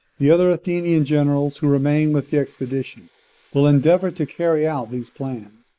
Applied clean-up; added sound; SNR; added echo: neural mask model Resemble Enhance denoiser.